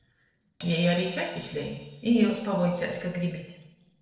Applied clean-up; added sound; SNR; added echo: neural separator model SepFormer DNS4.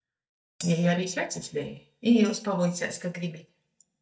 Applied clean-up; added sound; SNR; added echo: neural mask model DeepFilterNet 3.